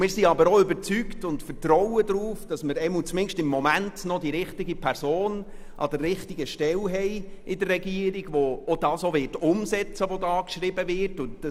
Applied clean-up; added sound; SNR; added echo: none; Buzz; 14 dB; none.